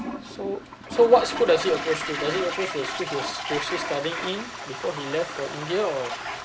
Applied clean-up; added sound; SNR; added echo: none; Toilet flush; 6 dB; none.